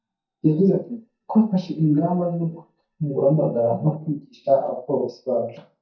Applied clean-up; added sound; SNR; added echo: neural mask model DeepFilterNet 3.